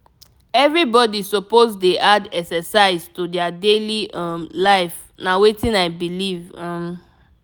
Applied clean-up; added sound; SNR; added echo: none; none; none; none.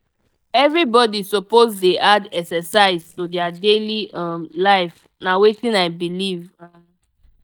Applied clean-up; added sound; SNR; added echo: neural mask model DeepFilterNet 3.